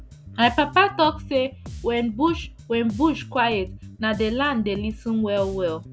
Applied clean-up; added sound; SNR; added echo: none; Bass guitar; 14 dB; none.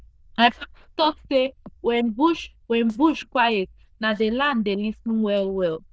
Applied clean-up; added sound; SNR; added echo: neural diffusion model UNIVERSE++.